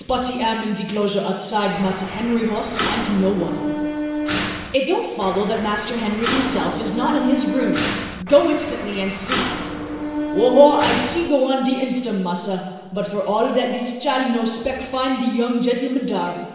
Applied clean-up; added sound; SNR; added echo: none; Mechanisms; 5 dB; reverberation time 1.2 s.